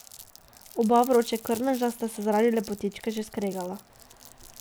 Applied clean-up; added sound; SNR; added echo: none; Crumpling, crinkling; 20 dB; none.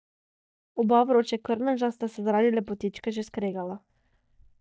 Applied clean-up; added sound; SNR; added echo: neural mask model DeepFilterNet 3.